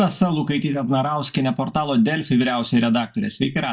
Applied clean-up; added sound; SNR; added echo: neural mask model DeepFilterNet 3.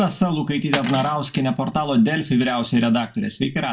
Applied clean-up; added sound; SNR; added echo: none; Cutlery, silverware; 11 dB; reverberation time 0.3 s.